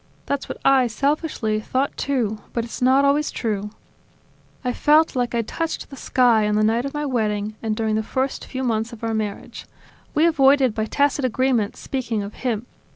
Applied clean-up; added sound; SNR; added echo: none; none; none; none.